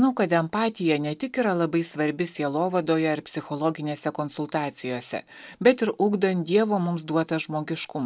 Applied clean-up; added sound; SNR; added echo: none; none; none; none.